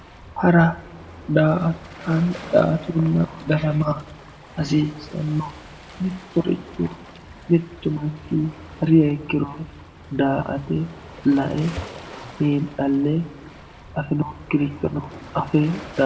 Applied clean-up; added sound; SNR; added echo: none; Waves, surf; 17 dB; reverberation time 0.9 s.